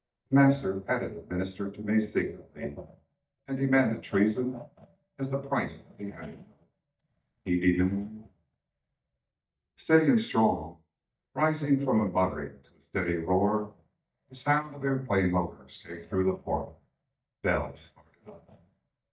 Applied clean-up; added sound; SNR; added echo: neural mask model DeepFilterNet 3.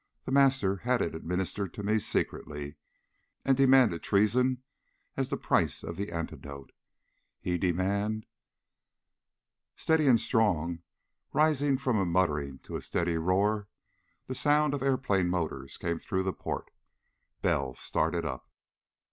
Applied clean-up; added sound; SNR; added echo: none; none; none; none.